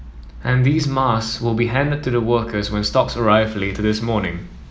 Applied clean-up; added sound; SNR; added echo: none; none; none; none.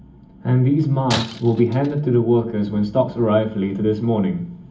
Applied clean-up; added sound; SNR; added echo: none; Shatter; 14 dB; reverberation time 0.3 s.